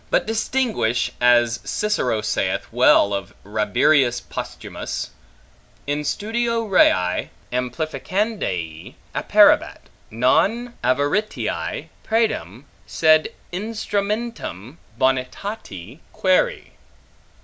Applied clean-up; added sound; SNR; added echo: none; none; none; none.